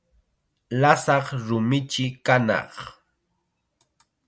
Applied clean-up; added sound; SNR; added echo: none; none; none; none.